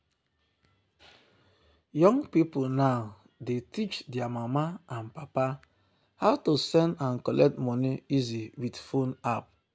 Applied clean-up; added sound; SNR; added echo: none; none; none; none.